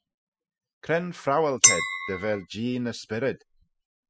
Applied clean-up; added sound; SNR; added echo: classical method spectral subtraction.